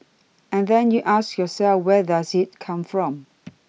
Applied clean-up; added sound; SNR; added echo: none; none; none; none.